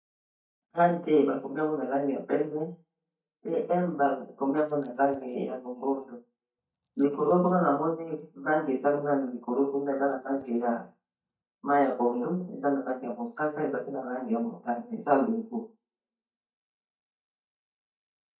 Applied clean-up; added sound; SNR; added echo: neural mask model DeepFilterNet 3.